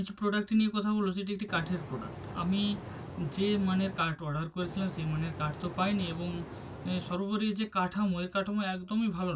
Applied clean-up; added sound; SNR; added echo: none; Boat, Water vehicle; 11 dB; reverberation time 0.1 s.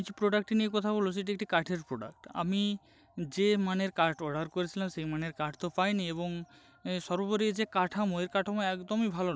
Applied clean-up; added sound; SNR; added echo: none; none; none; none.